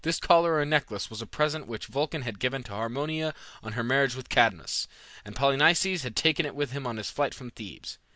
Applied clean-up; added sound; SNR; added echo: none; none; none; none.